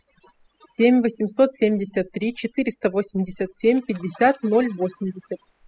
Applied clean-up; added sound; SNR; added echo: classical method spectral subtraction.